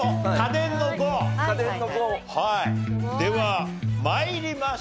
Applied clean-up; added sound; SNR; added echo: none; Electric guitar; 2 dB; none.